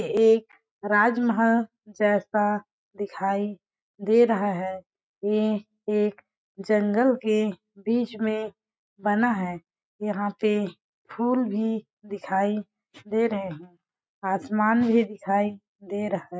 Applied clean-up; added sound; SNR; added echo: none; none; none; none.